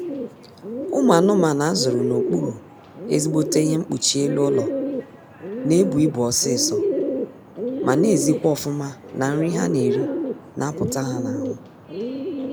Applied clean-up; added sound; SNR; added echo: none; Bird; 4 dB; none.